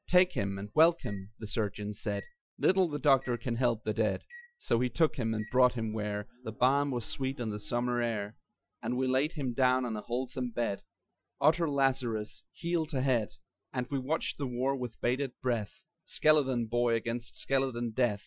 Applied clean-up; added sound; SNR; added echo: classical method Wiener filter.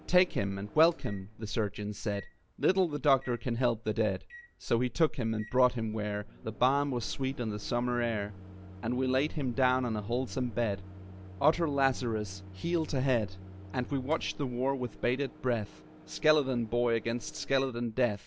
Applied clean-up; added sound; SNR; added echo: none; Microwave oven; 18 dB; none.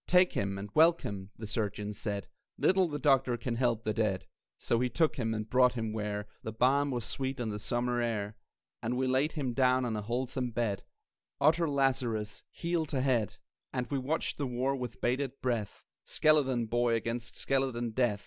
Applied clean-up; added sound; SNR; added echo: none; none; none; none.